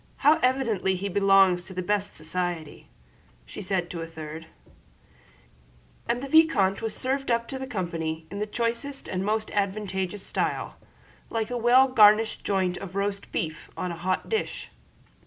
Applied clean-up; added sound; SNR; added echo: none; none; none; none.